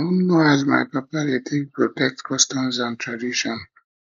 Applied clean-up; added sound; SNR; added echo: neural mask model Resemble Enhance denoiser.